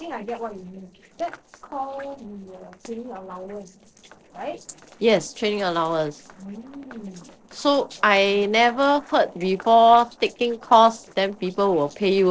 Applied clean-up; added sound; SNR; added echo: neural separator model SepFormer DNS4.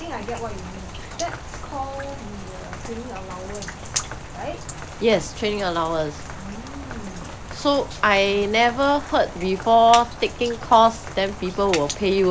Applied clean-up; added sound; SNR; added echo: none; Rain; 11 dB; none.